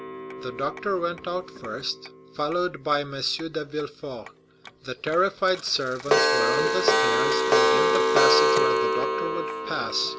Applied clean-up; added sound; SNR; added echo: none; Clock; -3 dB; none.